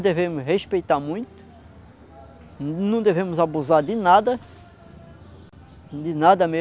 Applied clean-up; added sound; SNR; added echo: none; none; none; none.